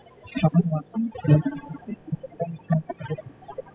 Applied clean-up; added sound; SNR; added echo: classical method spectral subtraction.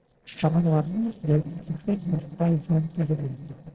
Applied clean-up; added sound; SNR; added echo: neural separator model SepFormer DNS4.